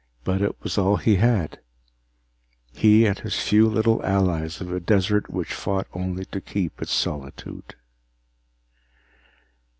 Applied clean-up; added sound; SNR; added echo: none; none; none; none.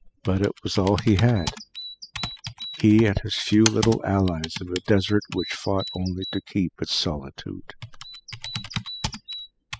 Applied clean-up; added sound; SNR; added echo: classical method spectral subtraction.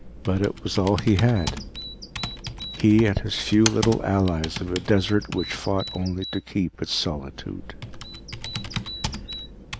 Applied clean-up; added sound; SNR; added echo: none; Computer keyboard + Bird vocalization, bird call, bird song; 9 dB; none.